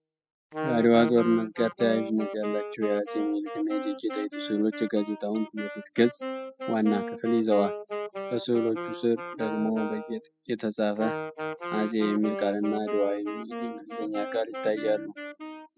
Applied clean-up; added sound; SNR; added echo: classical method spectral subtraction.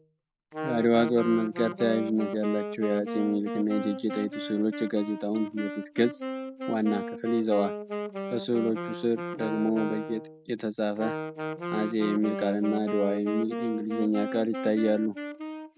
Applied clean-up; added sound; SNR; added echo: none; Wind instrument, woodwind instrument; 7 dB; none.